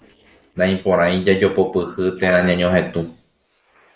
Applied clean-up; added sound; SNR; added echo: neural mask model Resemble Enhance denoiser.